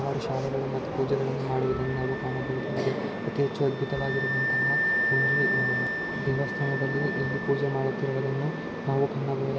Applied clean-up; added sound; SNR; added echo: none; Wind instrument, woodwind instrument; 4 dB; none.